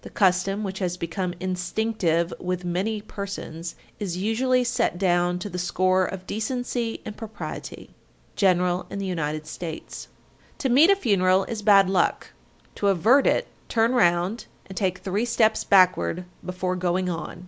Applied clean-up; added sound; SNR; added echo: none; none; none; none.